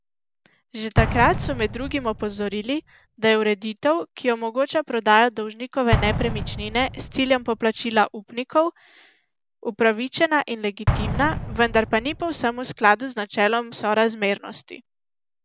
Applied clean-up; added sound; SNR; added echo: none; Explosion; 8 dB; none.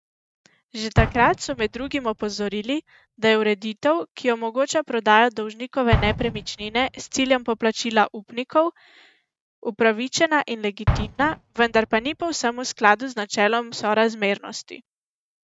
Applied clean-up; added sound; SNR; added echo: neural mask model RNNoise.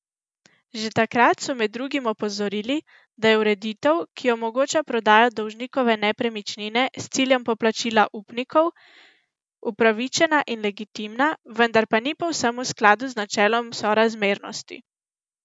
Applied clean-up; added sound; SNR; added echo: none; none; none; none.